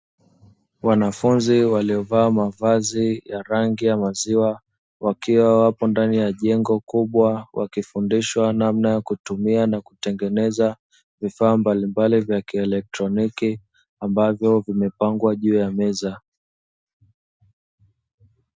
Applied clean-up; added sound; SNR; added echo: none; none; none; none.